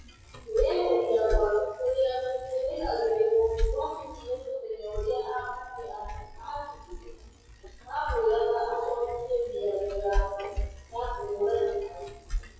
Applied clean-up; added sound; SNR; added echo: classical method WPE with log-MMSE.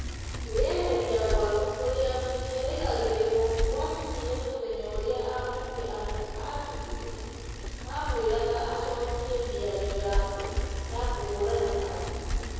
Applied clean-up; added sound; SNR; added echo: none; Bicycle; 2 dB; reverberation time 2.2 s.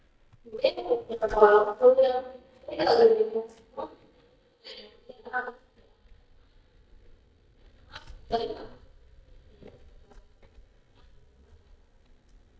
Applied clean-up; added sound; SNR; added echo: neural mask model DeepFilterNet 3.